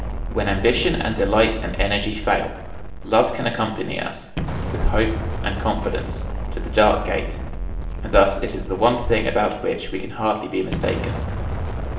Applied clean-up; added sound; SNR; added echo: none; Explosion; 6 dB; reverberation time 0.8 s.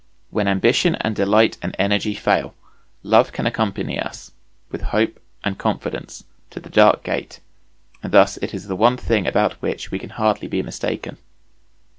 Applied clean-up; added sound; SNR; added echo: none; none; none; none.